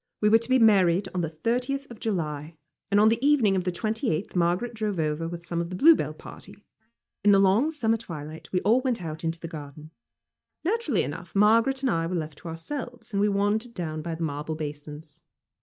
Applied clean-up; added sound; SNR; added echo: neural mask model DeepFilterNet 3.